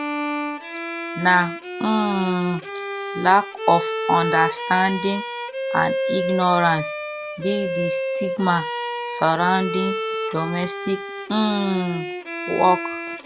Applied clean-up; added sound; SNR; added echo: none; Bowed string instrument; 5 dB; none.